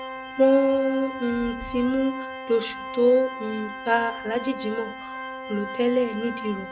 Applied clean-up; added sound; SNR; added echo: none; Organ; 11 dB; none.